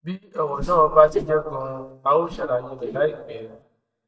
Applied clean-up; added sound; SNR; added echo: neural mask model DeepFilterNet 3.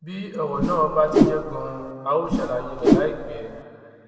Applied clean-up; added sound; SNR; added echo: none; Whoosh, swoosh, swish; -3 dB; reverberation time 2.4 s.